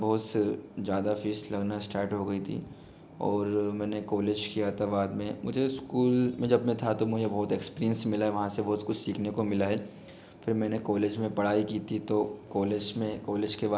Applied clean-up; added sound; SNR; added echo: none; none; none; none.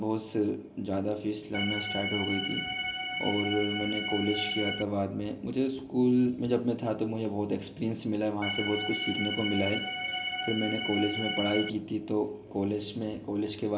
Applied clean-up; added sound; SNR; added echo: none; Organ; 1 dB; reverberation time 0.8 s.